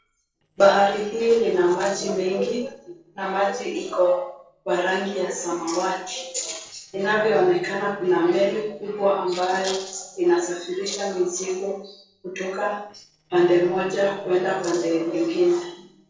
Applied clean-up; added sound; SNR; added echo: neural separator model SepFormer DNS4.